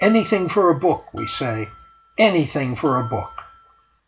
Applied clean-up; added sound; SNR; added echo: none; Bell; 17 dB; none.